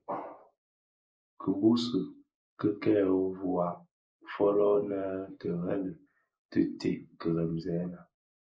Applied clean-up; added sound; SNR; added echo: neural mask model Resemble Enhance denoiser.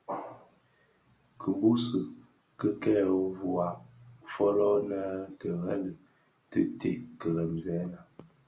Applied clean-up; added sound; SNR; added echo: none; none; none; none.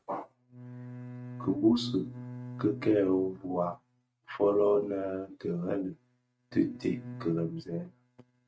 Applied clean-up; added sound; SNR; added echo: neural mask model RNNoise.